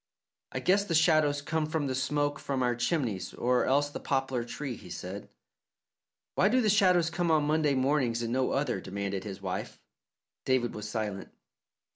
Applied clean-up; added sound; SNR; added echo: none; none; none; none.